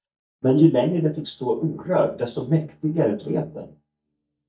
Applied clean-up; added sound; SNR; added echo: neural mask model DeepFilterNet 3.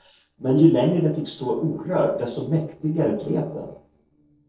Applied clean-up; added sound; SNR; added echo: neural separator model SepFormer DNS4.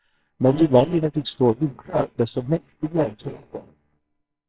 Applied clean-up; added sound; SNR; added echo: neural separator model SepFormer WHAMR!.